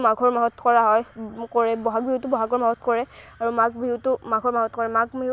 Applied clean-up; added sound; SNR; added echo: none; none; none; none.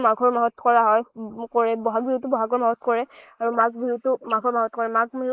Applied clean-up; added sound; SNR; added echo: neural mask model Resemble Enhance denoiser.